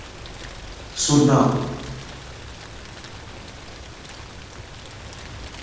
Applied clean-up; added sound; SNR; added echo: none; Rain; 12 dB; reverberation time 1.2 s.